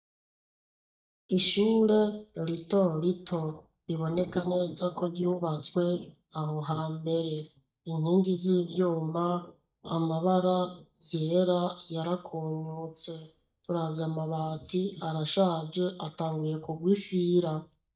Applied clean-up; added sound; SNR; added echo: neural mask model DeepFilterNet 3.